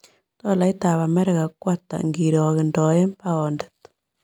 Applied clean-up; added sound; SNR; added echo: none; none; none; none.